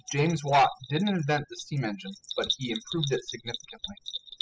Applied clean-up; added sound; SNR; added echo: classical method spectral subtraction.